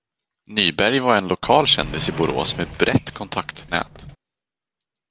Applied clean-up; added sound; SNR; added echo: none; Sliding door; 13 dB; none.